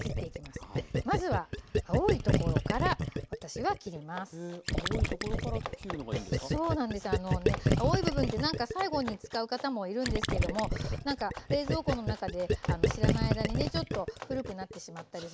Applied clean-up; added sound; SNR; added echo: none; Gurgling; -2 dB; none.